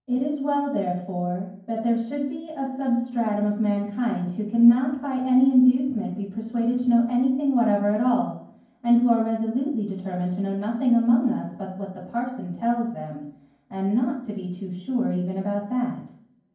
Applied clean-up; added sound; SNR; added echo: none; none; none; reverberation time 0.9 s.